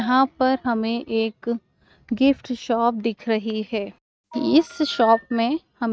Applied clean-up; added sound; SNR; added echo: neural mask model RNNoise.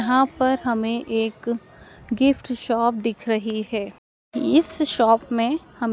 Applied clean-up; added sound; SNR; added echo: none; none; none; none.